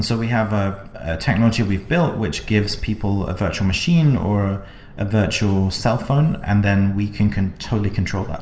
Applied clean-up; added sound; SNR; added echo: none; none; none; reverberation time 1.4 s.